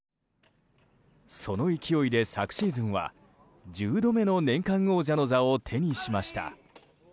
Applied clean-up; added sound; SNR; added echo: none; none; none; none.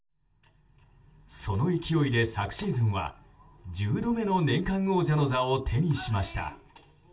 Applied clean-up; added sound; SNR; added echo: none; none; none; reverberation time 0.2 s.